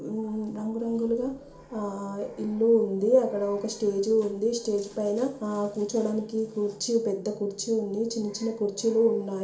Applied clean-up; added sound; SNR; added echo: none; none; none; reverberation time 0.4 s.